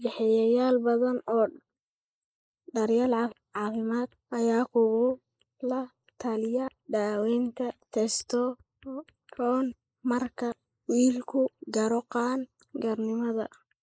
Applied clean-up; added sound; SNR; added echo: neural mask model Resemble Enhance denoiser.